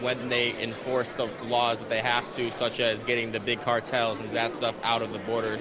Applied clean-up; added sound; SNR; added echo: none; none; none; none.